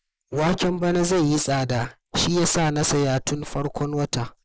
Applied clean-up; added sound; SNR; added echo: neural mask model Resemble Enhance denoiser.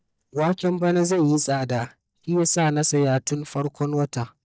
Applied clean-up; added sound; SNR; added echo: neural mask model DeepFilterNet 3.